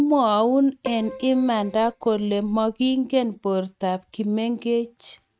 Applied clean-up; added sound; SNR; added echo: neural mask model RNNoise.